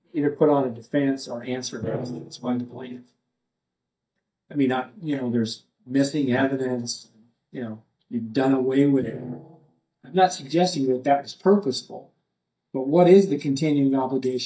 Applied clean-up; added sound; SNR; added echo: neural mask model DeepFilterNet 3.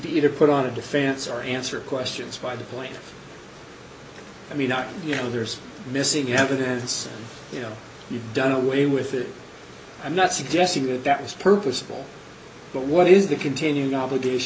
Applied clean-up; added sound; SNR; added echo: none; none; none; none.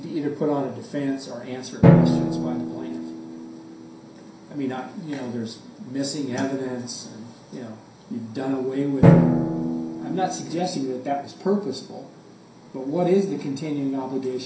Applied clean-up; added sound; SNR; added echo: none; Drum; -3 dB; reverberation time 0.5 s.